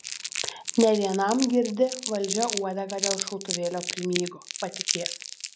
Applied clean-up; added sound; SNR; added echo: none; Crumpling, crinkling; 6 dB; none.